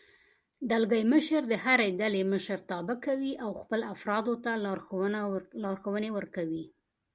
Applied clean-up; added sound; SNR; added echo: none; none; none; none.